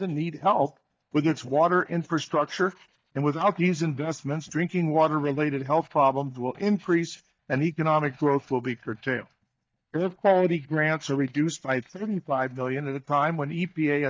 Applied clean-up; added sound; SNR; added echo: neural mask model DeepFilterNet 3.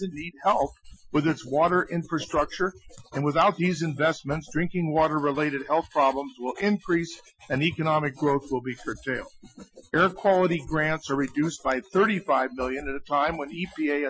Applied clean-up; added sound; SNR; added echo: classical method Wiener filter.